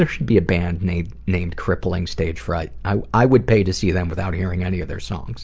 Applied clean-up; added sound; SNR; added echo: none; none; none; none.